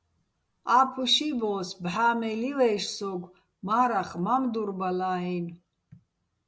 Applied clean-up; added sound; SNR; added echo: none; none; none; none.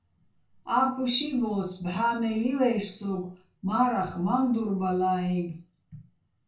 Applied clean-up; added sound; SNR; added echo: none; none; none; reverberation time 0.2 s.